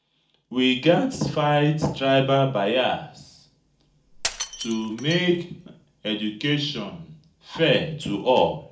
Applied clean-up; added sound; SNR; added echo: none; Shatter; 13 dB; reverberation time 0.4 s.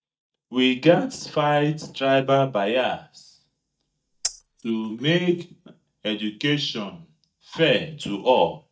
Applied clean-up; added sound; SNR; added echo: neural mask model DeepFilterNet 3.